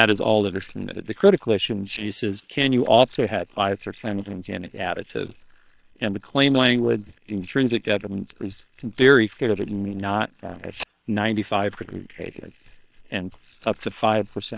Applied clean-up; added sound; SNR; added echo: neural separator model SepFormer WHAM!.